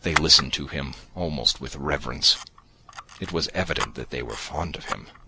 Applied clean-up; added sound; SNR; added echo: none; Camera; 10 dB; none.